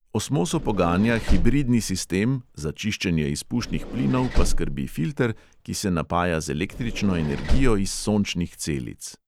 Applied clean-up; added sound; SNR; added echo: none; Vehicle; 2 dB; none.